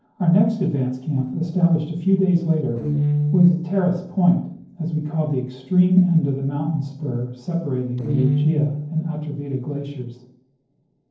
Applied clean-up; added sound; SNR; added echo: neural separator model SepFormer DNS4.